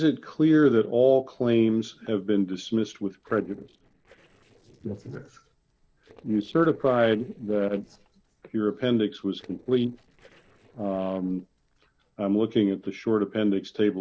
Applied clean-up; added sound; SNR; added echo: neural separator model SepFormer DNS4.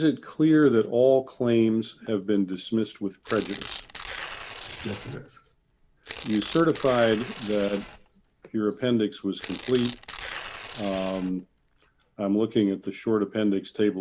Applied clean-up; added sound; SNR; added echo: none; Tearing; 12 dB; none.